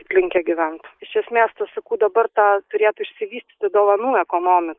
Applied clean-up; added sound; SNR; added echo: neural mask model Resemble Enhance denoiser.